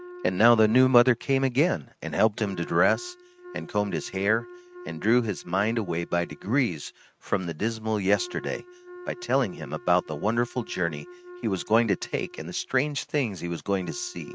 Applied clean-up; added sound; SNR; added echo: neural mask model RNNoise.